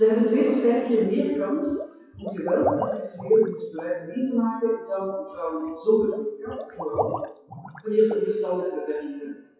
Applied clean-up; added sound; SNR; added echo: classical method WPE with log-MMSE.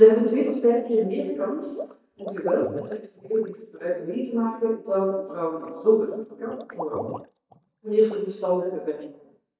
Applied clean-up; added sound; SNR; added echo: neural mask model DeepFilterNet 3.